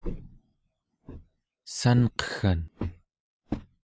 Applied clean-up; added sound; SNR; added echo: none; Walk, footsteps; 9 dB; none.